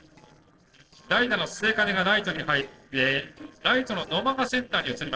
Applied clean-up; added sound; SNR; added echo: neural separator model SepFormer DNS4.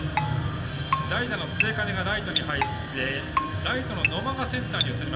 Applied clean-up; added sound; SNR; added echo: none; Keyboard (musical); 4 dB; reverberation time 1.9 s.